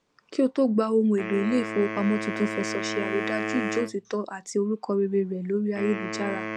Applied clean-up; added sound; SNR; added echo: none; Wind instrument, woodwind instrument; 7 dB; none.